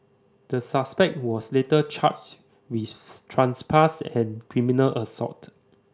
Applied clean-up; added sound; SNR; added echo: none; none; none; none.